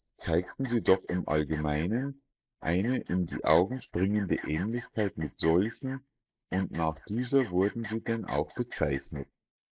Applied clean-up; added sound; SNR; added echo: neural mask model Resemble Enhance denoiser.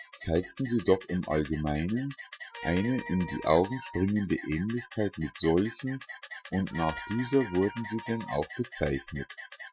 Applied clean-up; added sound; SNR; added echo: classical method Wiener filter.